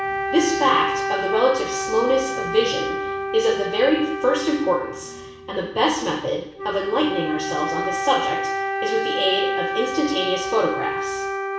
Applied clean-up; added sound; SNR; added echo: none; Wind instrument, woodwind instrument; 4 dB; reverberation time 0.7 s.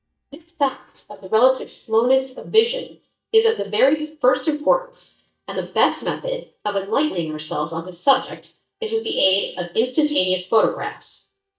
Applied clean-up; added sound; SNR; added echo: neural mask model DeepFilterNet 3.